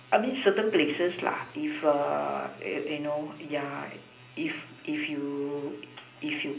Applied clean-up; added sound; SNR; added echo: none; none; none; reverberation time 0.5 s.